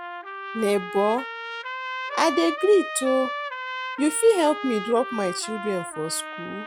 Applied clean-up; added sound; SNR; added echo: none; Trumpet; 8 dB; none.